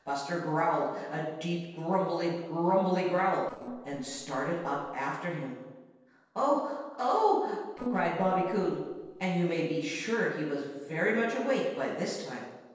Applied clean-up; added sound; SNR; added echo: neural separator model SepFormer DNS4.